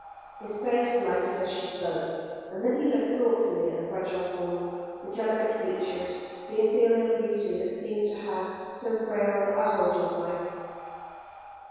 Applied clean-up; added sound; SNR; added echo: none; Breathing; 19 dB; reverberation time 2.2 s.